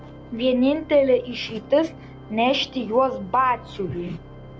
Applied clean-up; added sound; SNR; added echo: none; Organ; 18 dB; none.